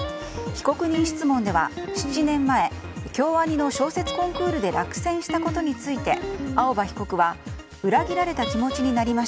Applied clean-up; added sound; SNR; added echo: none; Guitar; 10 dB; none.